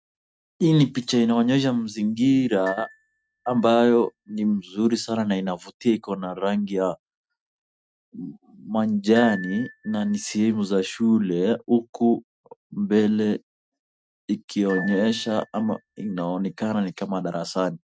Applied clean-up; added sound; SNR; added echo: neural mask model RNNoise.